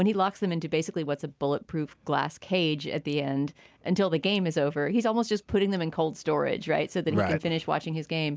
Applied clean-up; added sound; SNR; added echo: none; none; none; none.